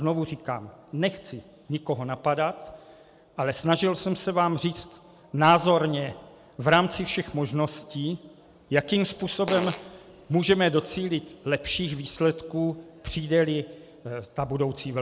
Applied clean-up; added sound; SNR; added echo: none; Fart; 11 dB; none.